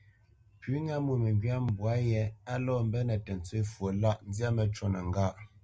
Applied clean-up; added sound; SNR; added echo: none; none; none; none.